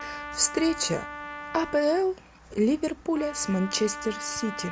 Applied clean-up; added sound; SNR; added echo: none; Trumpet; 11 dB; none.